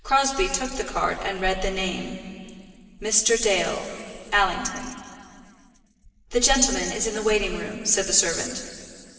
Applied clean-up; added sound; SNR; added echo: none; none; none; reverberation time 2.3 s.